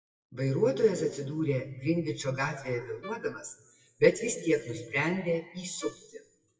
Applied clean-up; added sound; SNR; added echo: classical method WPE with log-MMSE.